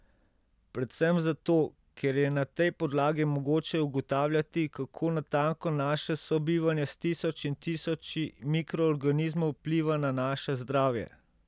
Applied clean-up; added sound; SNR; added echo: none; none; none; none.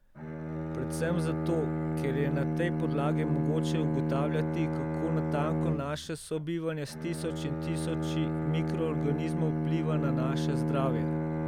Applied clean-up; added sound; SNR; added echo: none; Bowed string instrument; -3 dB; none.